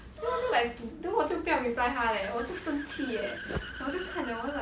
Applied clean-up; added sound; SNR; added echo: none; Accelerating, revving, vroom / Car; 14 dB; none.